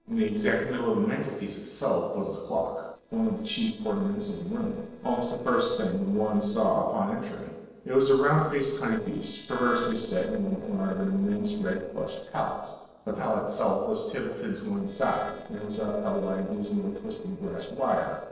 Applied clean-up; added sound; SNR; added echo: neural separator model SepFormer DNS4.